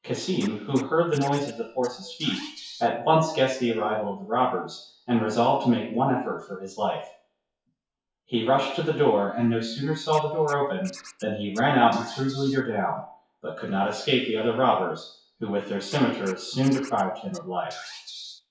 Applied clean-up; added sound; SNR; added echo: classical method WPE with log-MMSE.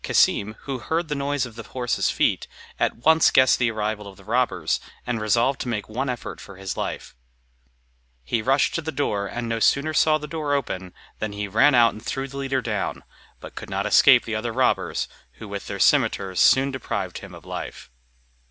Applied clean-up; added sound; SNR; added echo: none; none; none; none.